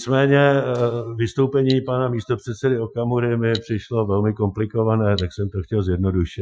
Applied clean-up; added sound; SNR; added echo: classical method Wiener filter.